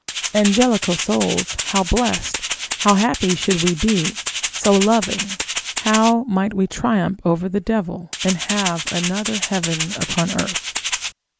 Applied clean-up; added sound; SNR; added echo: none; Rattle (instrument); 5 dB; none.